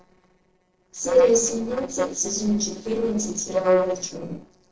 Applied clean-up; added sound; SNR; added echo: neural separator model SepFormer DNS4.